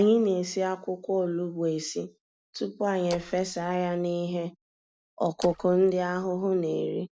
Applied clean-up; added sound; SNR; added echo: none; Splash, splatter; 18 dB; none.